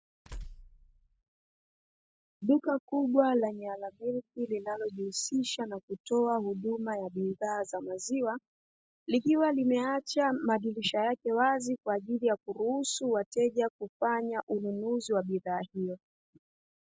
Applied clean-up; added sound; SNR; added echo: classical method spectral subtraction.